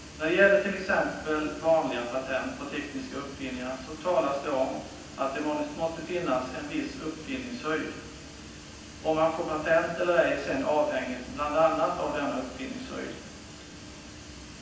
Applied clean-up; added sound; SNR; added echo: none; none; none; reverberation time 0.9 s.